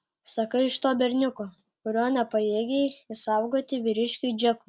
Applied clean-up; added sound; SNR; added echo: none; none; none; none.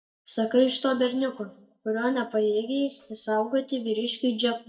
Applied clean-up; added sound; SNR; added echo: neural mask model DeepFilterNet 3.